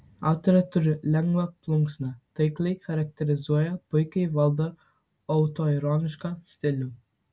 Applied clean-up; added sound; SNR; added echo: none; none; none; none.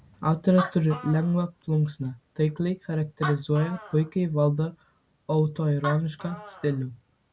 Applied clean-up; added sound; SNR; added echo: none; Animal; 15 dB; none.